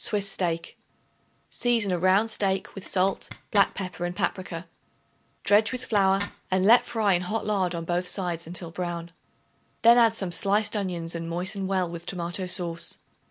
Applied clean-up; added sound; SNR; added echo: none; Zipper (clothing); 14 dB; none.